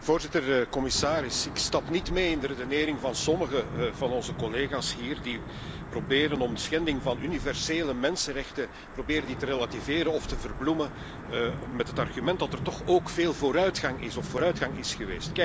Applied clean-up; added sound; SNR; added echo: none; Thunder / Wind / Rain; 9 dB; none.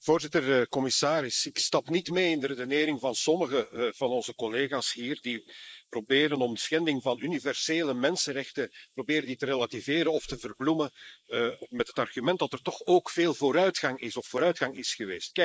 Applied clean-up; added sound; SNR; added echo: neural mask model Resemble Enhance denoiser.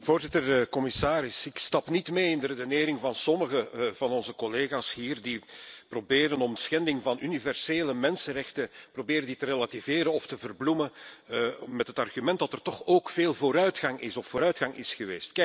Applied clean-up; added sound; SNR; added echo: none; none; none; none.